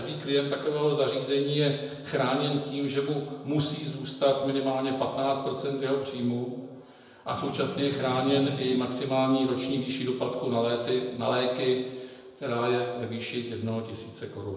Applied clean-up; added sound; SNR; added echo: none; Strum; 10 dB; reverberation time 1.0 s.